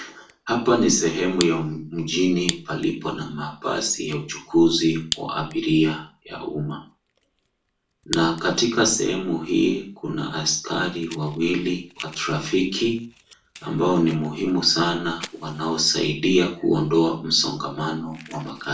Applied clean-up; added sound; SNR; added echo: none; Fire; 18 dB; reverberation time 0.3 s.